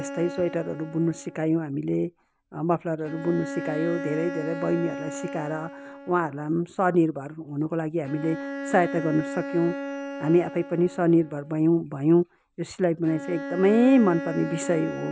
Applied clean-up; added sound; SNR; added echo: none; Bowed string instrument; 11 dB; none.